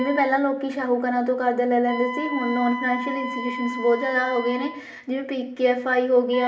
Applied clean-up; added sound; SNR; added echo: none; Wind instrument, woodwind instrument; 11 dB; reverberation time 0.6 s.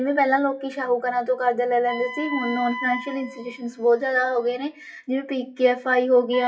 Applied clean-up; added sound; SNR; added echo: classical method WPE with log-MMSE.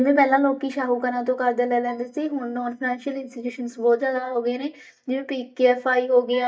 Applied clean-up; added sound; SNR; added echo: neural mask model DeepFilterNet 3.